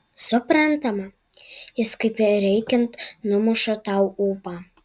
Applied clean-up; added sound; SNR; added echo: none; none; none; none.